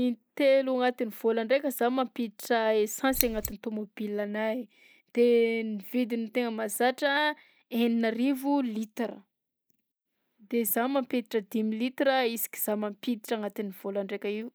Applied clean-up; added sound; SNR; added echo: neural mask model Resemble Enhance denoiser.